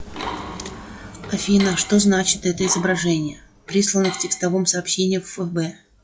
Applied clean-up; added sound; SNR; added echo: classical method log-MMSE.